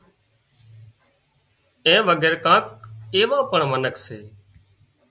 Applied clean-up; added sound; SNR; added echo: none; none; none; none.